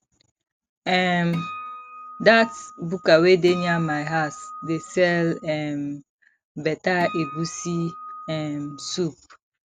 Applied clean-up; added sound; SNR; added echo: none; Acoustic guitar; 14 dB; none.